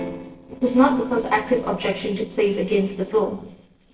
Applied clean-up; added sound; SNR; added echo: neural separator model SepFormer DNS4.